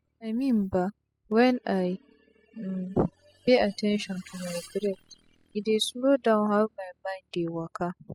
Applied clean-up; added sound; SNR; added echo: classical method spectral subtraction.